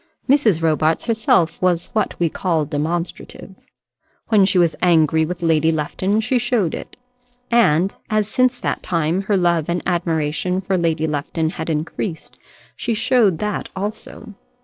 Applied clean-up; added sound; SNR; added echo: neural separator model SepFormer DNS4.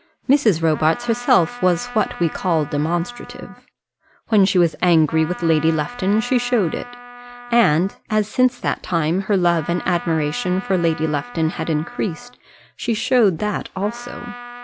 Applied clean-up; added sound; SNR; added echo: none; Trumpet; 17 dB; none.